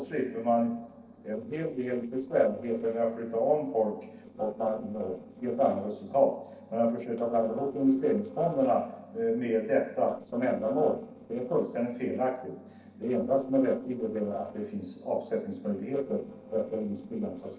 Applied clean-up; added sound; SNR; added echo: neural separator model SepFormer DNS4.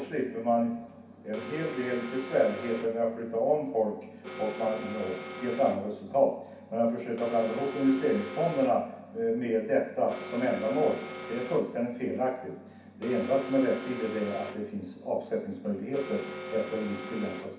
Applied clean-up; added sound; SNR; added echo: none; Alarm; 13 dB; reverberation time 0.6 s.